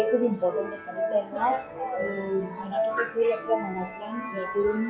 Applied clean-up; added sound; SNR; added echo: classical method log-MMSE.